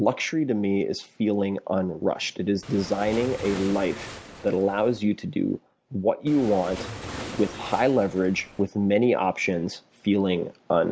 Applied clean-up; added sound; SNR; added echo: none; Waves, surf; 13 dB; none.